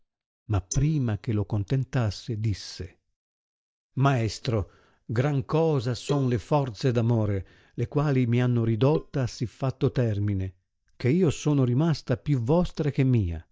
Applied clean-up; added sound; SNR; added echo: neural mask model DeepFilterNet 3.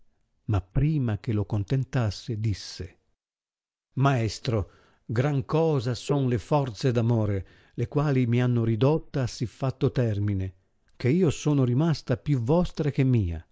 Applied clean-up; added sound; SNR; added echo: neural mask model Resemble Enhance denoiser.